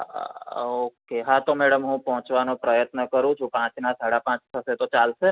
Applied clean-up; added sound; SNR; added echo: none; none; none; none.